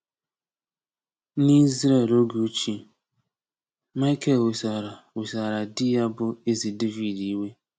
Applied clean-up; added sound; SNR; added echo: none; none; none; none.